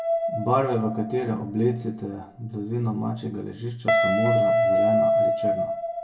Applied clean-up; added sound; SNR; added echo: none; Guitar; -3 dB; reverberation time 0.2 s.